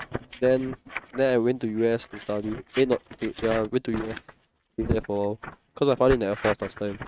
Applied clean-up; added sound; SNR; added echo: neural mask model RNNoise.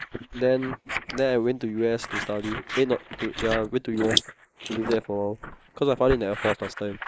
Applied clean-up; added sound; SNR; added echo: neural mask model Resemble Enhance denoiser.